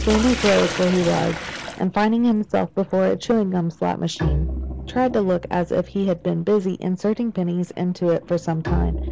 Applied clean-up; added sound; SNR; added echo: none; Bowed string instrument + Sink (filling or washing); 8 dB; none.